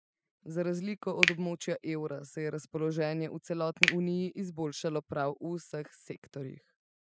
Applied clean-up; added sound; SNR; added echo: classical method spectral subtraction.